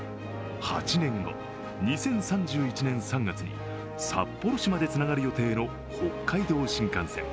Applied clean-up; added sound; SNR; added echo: none; none; none; none.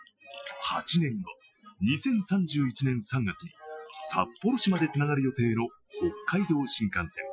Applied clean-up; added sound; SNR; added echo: classical method Wiener filter.